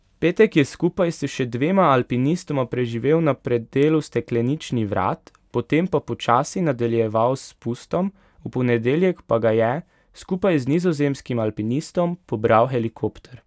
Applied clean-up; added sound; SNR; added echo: none; none; none; none.